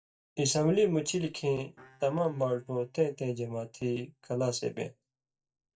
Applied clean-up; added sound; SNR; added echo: neural mask model DeepFilterNet 3.